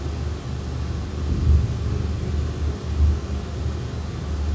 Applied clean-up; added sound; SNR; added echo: none; none; none; reverberation time 1.3 s.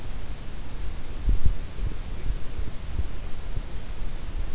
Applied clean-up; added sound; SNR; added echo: none; none; none; none.